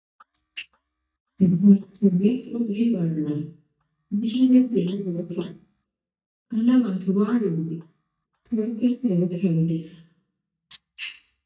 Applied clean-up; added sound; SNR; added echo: neural mask model DeepFilterNet 3.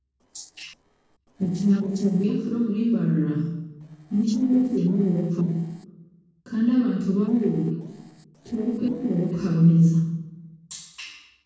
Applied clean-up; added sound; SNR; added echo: neural separator model SepFormer DNS4.